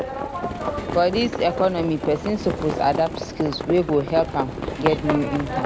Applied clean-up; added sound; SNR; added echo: none; Livestock, farm animals, working animals; 5 dB; none.